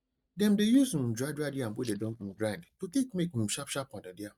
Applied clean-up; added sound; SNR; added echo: neural mask model DeepFilterNet 3.